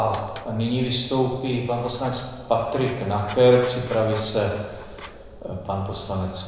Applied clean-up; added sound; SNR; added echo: none; Writing; 19 dB; reverberation time 1.0 s.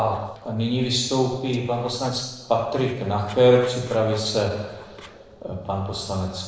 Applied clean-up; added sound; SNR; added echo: neural separator model SepFormer DNS4.